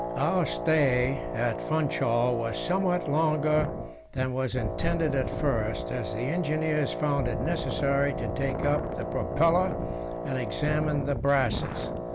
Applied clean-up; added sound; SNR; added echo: none; Wind + Wind instrument, woodwind instrument; 4 dB; none.